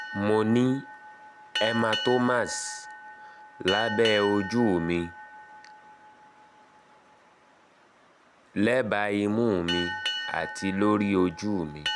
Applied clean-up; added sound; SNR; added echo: none; Boat, Water vehicle; 9 dB; none.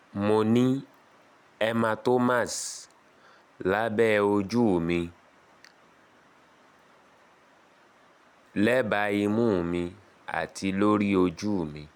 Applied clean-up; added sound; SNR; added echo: none; none; none; none.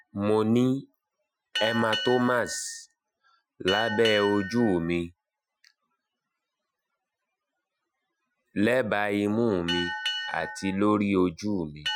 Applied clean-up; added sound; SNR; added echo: classical method Wiener filter.